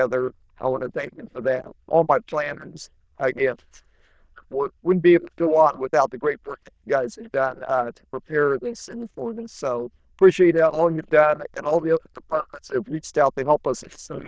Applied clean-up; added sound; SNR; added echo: neural diffusion model UNIVERSE++.